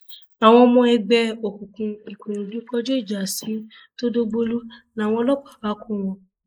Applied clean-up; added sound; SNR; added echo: neural mask model Resemble Enhance denoiser.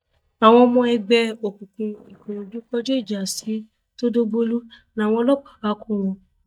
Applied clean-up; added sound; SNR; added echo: neural mask model DeepFilterNet 3.